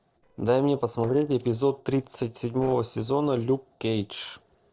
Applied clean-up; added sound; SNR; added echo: neural separator model SepFormer DNS4.